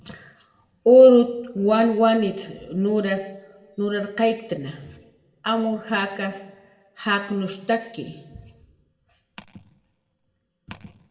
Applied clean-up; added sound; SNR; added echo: none; none; none; reverberation time 1.0 s.